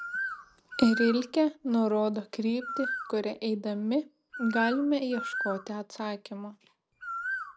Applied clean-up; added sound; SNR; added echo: none; Bird; 9 dB; none.